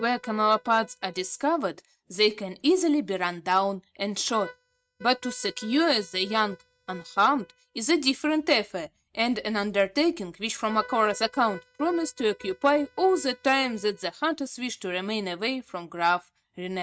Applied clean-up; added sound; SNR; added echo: neural mask model RNNoise.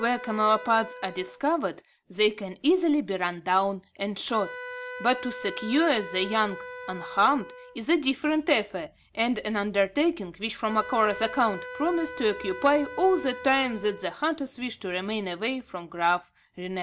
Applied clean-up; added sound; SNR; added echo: none; Wind instrument, woodwind instrument; 15 dB; none.